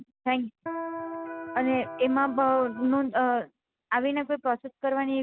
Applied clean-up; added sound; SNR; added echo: none; Electric guitar; 10 dB; none.